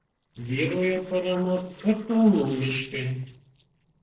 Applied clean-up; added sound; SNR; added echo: neural separator model SepFormer DNS4.